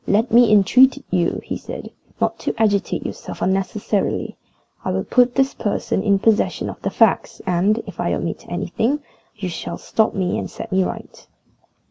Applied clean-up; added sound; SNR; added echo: none; none; none; none.